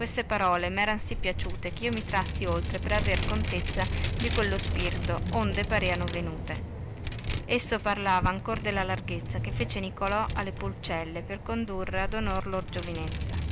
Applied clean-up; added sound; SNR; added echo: none; Vehicle; 1 dB; none.